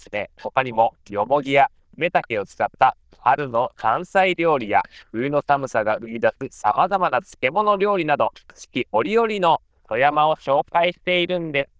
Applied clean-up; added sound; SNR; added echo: neural diffusion model UNIVERSE++.